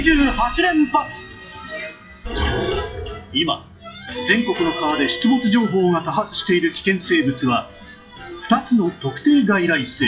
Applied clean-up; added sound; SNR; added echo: classical method WPE with log-MMSE.